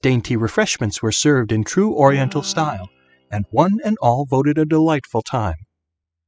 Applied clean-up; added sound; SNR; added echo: classical method spectral subtraction.